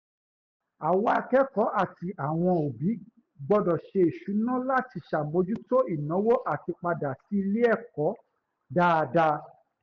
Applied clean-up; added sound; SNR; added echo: none; none; none; none.